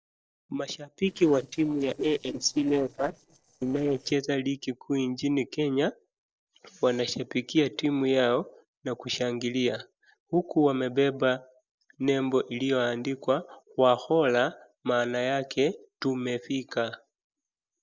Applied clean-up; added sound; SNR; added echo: neural separator model SepFormer DNS4.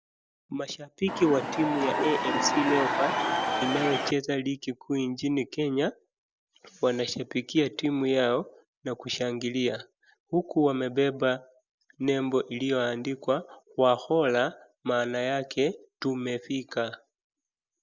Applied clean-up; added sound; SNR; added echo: none; Crowd / Cheering; 0 dB; none.